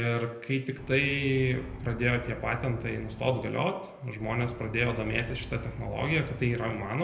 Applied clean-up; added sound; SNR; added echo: none; Insect; 11 dB; reverberation time 0.8 s.